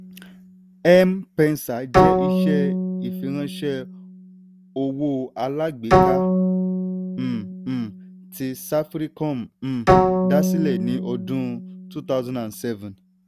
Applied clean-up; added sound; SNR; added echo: none; Bowed string instrument; -2 dB; none.